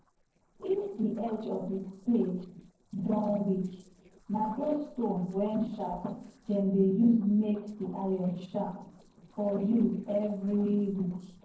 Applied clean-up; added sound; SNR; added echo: neural separator model SepFormer DNS4.